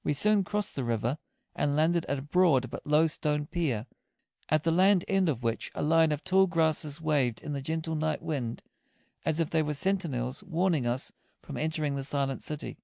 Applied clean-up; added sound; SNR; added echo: none; none; none; none.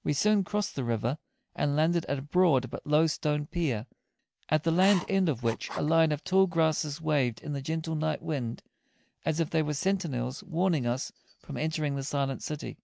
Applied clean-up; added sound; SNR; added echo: none; Writing; 13 dB; none.